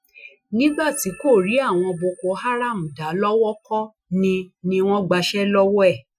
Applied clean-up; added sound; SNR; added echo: classical method Wiener filter.